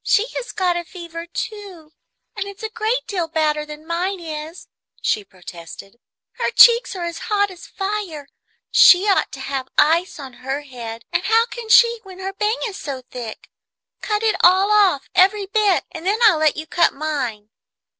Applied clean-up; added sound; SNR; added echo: none; none; none; none.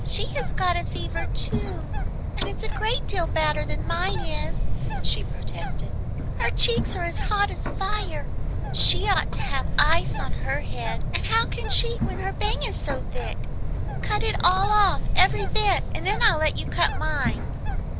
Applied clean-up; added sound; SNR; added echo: none; Bird; -2 dB; none.